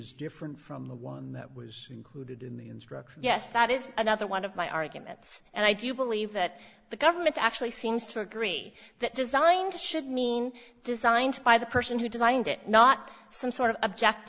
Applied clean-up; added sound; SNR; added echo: none; none; none; none.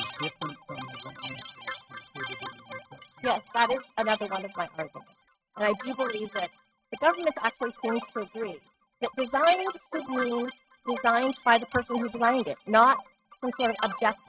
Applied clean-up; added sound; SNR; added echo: neural mask model RNNoise.